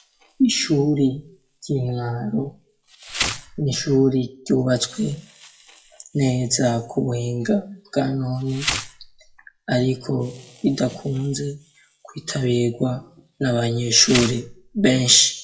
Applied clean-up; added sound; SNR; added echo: classical method WPE with log-MMSE.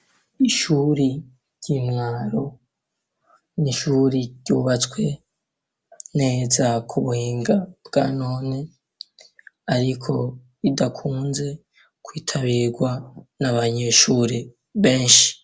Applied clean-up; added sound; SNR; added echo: none; none; none; none.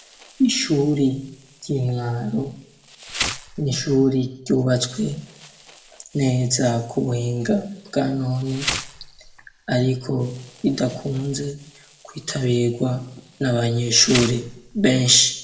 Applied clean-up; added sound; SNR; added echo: none; Insect; 14 dB; reverberation time 0.6 s.